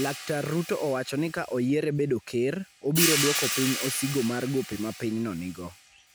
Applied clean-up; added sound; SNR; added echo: none; Hi-hat; 5 dB; none.